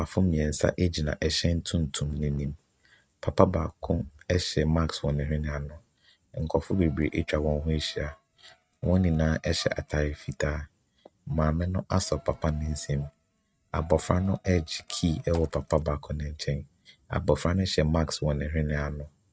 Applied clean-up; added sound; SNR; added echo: neural mask model RNNoise.